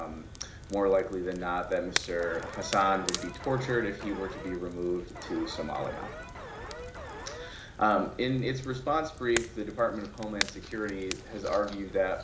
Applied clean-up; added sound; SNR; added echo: none; Alarm + Crackle; 9 dB; none.